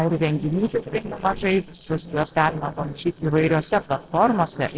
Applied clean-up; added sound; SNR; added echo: neural separator model SepFormer DNS4.